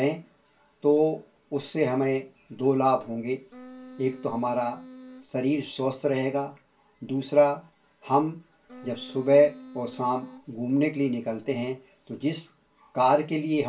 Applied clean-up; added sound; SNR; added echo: none; Wind instrument, woodwind instrument; 17 dB; reverberation time 0.2 s.